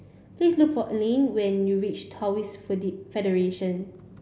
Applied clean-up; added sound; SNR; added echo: none; none; none; none.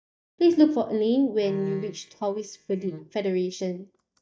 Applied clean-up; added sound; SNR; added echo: neural mask model DeepFilterNet 3.